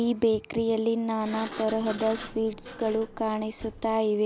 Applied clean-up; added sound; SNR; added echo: none; Sliding door; 16 dB; none.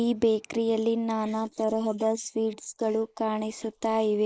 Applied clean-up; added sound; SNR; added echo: neural mask model Resemble Enhance denoiser.